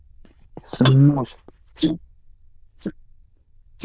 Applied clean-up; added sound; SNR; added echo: neural diffusion model UNIVERSE++.